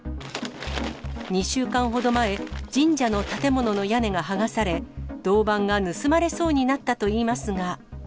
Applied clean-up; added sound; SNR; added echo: none; none; none; none.